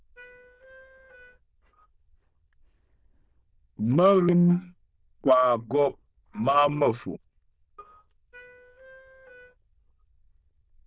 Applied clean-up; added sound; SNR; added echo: neural diffusion model UNIVERSE++.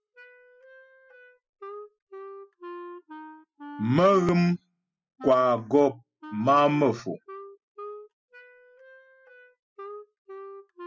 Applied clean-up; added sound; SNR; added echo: classical method spectral subtraction.